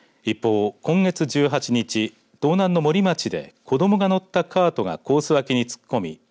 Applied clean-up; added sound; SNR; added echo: none; none; none; none.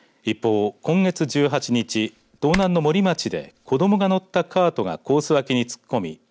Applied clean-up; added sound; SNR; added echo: none; Typing; 15 dB; none.